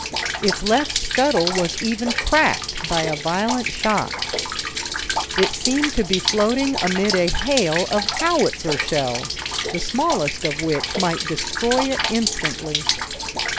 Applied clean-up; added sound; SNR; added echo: none; Rain; 3 dB; none.